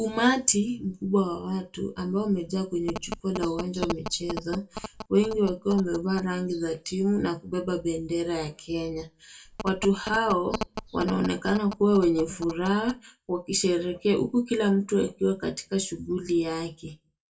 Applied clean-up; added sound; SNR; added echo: none; Telephone; 11 dB; reverberation time 0.2 s.